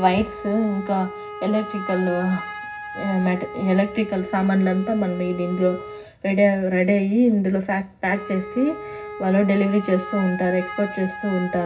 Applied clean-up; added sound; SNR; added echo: none; Wind instrument, woodwind instrument; 13 dB; reverberation time 0.4 s.